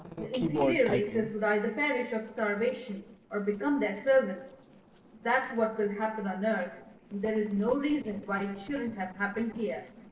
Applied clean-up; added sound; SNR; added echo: neural separator model SepFormer DNS4.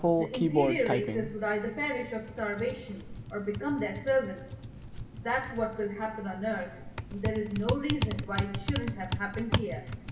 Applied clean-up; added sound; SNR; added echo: none; Typing; 0 dB; reverberation time 1.1 s.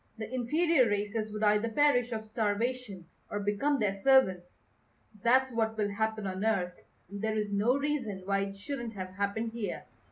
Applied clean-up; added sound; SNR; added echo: none; none; none; none.